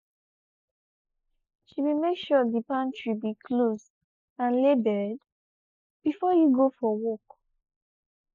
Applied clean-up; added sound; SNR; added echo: neural mask model Resemble Enhance denoiser.